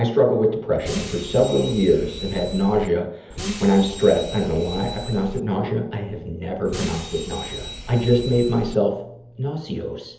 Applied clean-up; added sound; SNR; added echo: none; Bus; 10 dB; reverberation time 0.7 s.